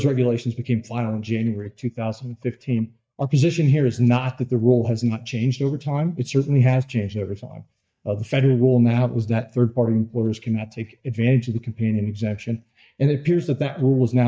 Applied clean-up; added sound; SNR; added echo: neural mask model DeepFilterNet 3.